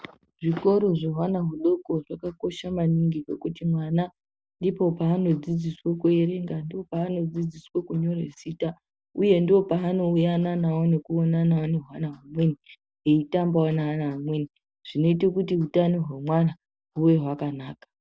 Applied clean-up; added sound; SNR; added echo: none; none; none; none.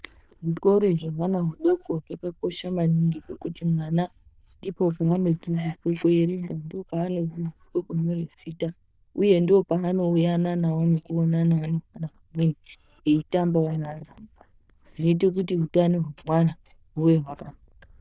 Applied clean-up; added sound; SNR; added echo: neural diffusion model UNIVERSE++.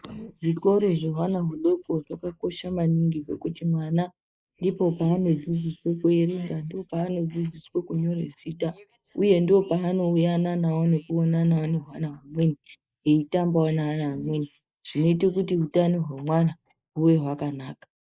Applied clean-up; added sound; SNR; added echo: neural mask model Resemble Enhance denoiser.